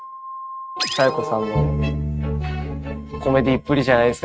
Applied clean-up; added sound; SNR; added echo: neural mask model RNNoise.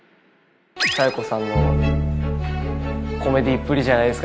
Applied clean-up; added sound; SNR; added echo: none; none; none; none.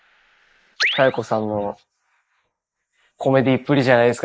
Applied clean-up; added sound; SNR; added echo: neural mask model Resemble Enhance denoiser.